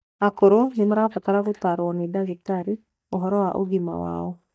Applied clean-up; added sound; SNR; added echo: neural mask model DeepFilterNet 3.